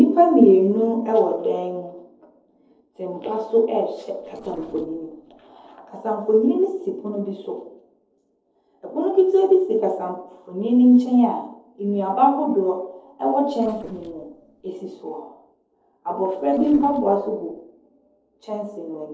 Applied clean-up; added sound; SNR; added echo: neural separator model SepFormer DNS4.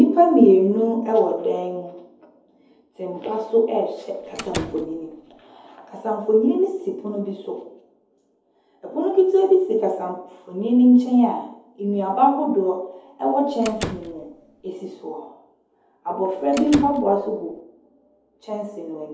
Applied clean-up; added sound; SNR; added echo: none; Slam; 13 dB; reverberation time 0.7 s.